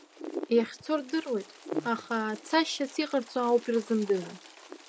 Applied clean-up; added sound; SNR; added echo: none; Wind; 13 dB; none.